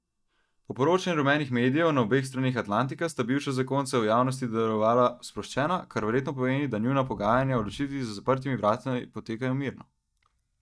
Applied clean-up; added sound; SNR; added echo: neural mask model DeepFilterNet 3.